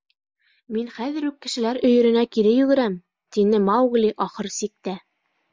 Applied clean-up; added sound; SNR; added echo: none; none; none; none.